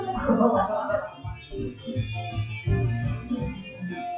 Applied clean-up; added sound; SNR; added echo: classical method WPE with log-MMSE.